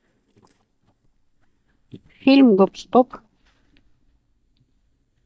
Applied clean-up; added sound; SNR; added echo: neural mask model DeepFilterNet 3.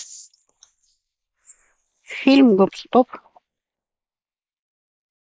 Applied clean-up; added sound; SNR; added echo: neural mask model Resemble Enhance denoiser.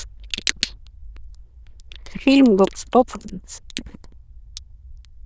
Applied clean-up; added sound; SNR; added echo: neural diffusion model UNIVERSE++.